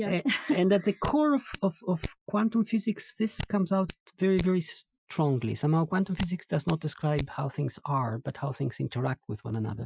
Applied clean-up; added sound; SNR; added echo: classical method Wiener filter.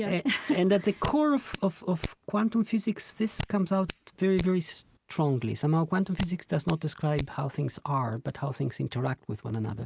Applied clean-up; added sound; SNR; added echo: none; Hands; 13 dB; none.